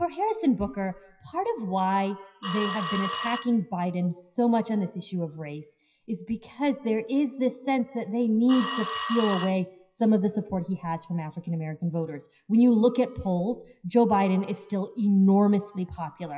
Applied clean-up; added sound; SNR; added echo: classical method WPE with log-MMSE.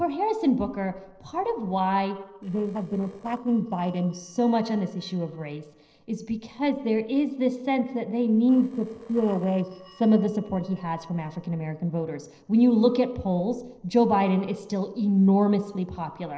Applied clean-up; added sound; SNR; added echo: neural separator model SepFormer DNS4.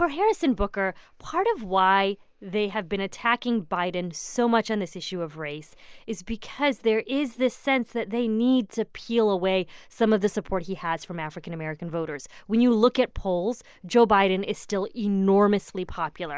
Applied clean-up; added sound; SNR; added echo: none; none; none; none.